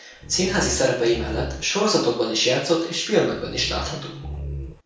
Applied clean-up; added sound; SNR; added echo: none; Growling; 10 dB; reverberation time 0.6 s.